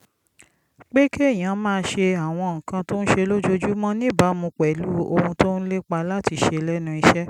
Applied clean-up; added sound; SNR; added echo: none; none; none; none.